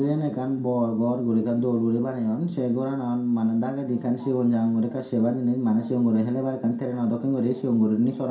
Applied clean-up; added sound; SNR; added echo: none; none; none; reverberation time 0.5 s.